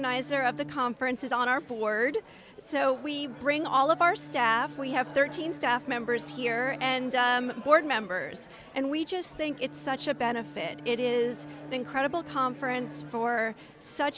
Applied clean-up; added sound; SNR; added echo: none; Bowed string instrument; 18 dB; none.